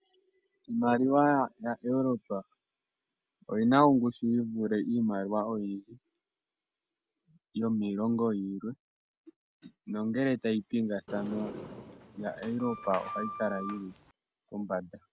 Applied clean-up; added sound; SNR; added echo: none; Sliding door; 11 dB; none.